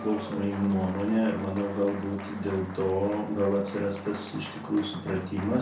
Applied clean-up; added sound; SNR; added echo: none; Applause; 14 dB; reverberation time 0.5 s.